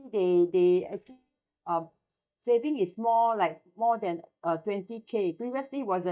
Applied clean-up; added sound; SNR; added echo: neural mask model DeepFilterNet 3.